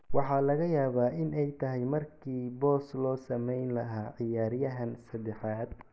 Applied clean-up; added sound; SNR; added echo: none; none; none; none.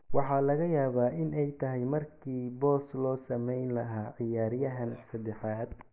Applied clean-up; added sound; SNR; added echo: neural mask model Resemble Enhance denoiser.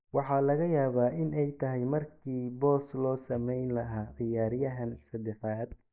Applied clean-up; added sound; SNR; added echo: neural mask model DeepFilterNet 3.